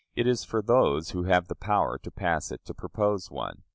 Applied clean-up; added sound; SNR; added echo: none; none; none; none.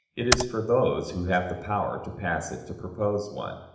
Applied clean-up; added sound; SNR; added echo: none; Computer keyboard; 3 dB; reverberation time 0.8 s.